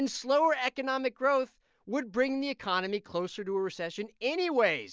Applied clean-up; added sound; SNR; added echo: none; none; none; none.